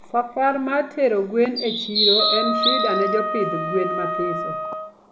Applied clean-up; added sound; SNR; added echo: none; Wind instrument, woodwind instrument + Bird vocalization, bird call, bird song; -1 dB; none.